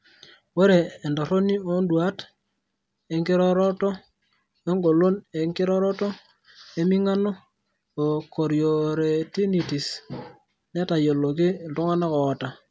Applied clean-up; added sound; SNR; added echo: none; none; none; none.